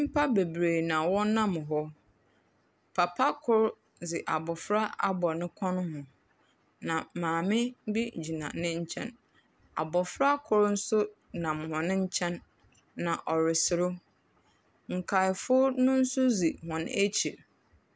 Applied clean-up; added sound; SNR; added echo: none; none; none; none.